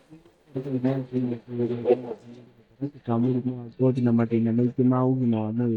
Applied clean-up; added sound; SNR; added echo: neural mask model DeepFilterNet 3.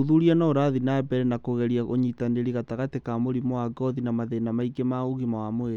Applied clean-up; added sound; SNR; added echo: none; none; none; none.